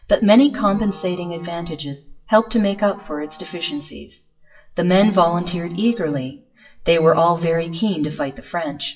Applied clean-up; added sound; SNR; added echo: classical method WPE with log-MMSE.